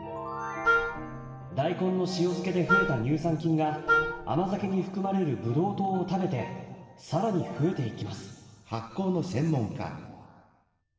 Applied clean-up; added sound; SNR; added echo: none; Wind instrument, woodwind instrument; 0 dB; reverberation time 1.8 s.